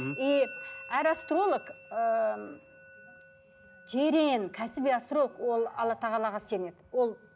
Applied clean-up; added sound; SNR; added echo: none; Musical instrument; 19 dB; none.